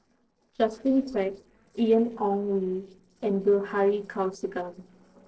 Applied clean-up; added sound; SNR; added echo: neural separator model SepFormer DNS4.